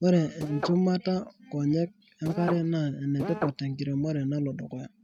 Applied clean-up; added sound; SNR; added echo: neural mask model RNNoise.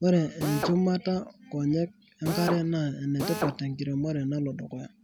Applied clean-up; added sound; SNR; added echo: none; Drill; 6 dB; none.